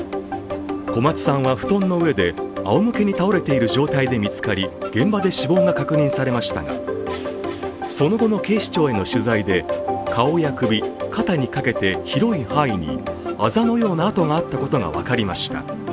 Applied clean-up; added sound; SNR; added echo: none; none; none; none.